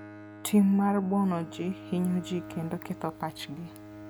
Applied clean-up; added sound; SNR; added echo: none; Bowed string instrument; 15 dB; none.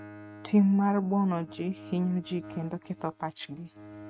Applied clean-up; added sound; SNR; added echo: neural mask model RNNoise.